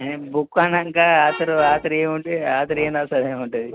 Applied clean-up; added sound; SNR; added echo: none; Brass instrument + Vehicle horn, car horn, honking; 17 dB; none.